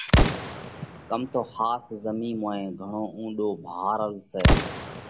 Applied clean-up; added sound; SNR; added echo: none; Explosion; -3 dB; none.